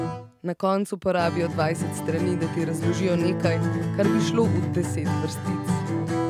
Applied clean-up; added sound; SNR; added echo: none; Acoustic guitar; -1 dB; none.